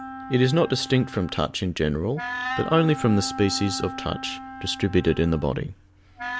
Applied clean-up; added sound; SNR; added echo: none; Wind instrument, woodwind instrument; 11 dB; none.